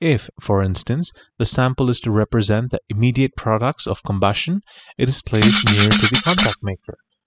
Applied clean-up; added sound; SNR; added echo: classical method spectral subtraction.